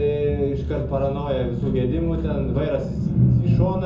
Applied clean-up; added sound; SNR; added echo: none; none; none; reverberation time 0.6 s.